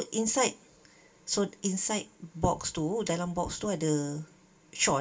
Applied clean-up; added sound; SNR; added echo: none; none; none; reverberation time 0.2 s.